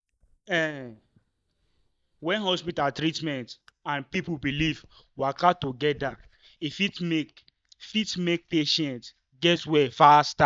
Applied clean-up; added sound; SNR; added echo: neural mask model DeepFilterNet 3.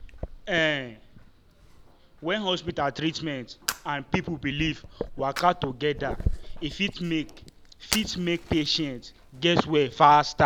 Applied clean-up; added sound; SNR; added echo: none; Fire; 11 dB; none.